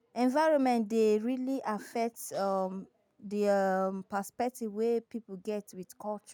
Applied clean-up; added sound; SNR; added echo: none; none; none; none.